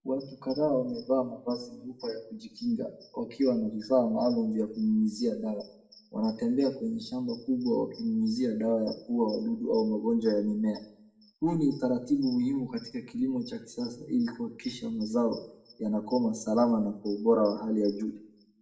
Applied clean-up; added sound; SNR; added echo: none; none; none; reverberation time 0.4 s.